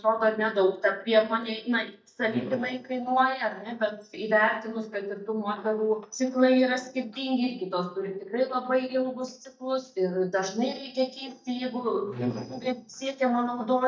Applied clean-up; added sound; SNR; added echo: neural mask model DeepFilterNet 3.